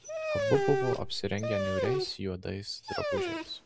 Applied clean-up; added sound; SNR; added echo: none; Dog; -1 dB; none.